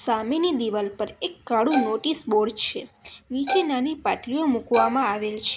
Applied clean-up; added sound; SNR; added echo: none; Bowed string instrument; 5 dB; none.